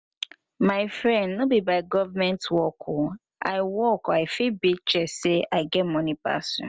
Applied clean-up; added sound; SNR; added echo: none; none; none; none.